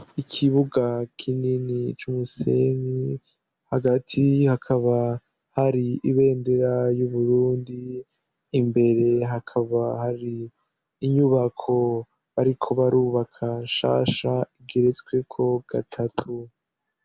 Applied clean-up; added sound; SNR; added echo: none; none; none; none.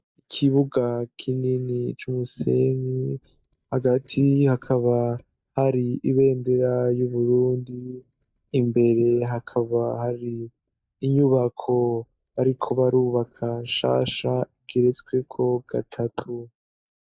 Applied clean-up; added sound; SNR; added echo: neural mask model DeepFilterNet 3.